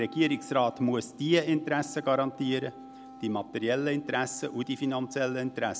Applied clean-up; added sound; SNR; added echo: none; Wind instrument, woodwind instrument; 19 dB; none.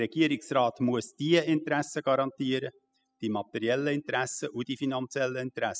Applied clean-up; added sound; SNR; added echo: classical method spectral subtraction.